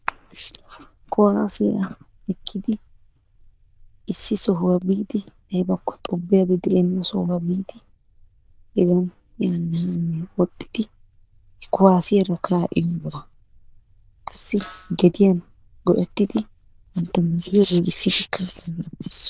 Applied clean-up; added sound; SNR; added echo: neural diffusion model UNIVERSE++.